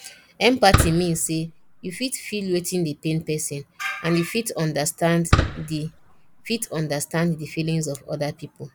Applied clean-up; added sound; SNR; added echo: none; Fireworks; 1 dB; none.